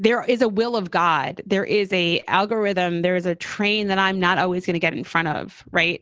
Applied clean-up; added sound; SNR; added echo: none; none; none; none.